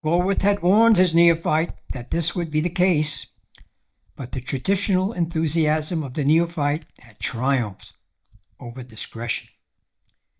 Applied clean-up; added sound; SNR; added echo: neural mask model DeepFilterNet 3.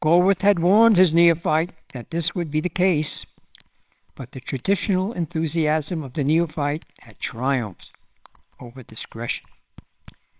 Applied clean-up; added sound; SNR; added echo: neural separator model SepFormer WHAMR!.